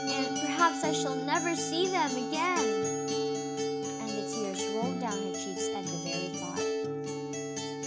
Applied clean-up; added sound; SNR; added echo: none; Musical instrument + Acoustic guitar; -2 dB; none.